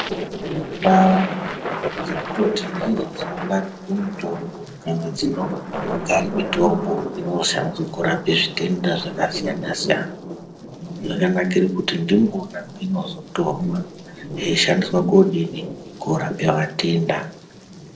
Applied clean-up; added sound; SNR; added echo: neural separator model SepFormer DNS4.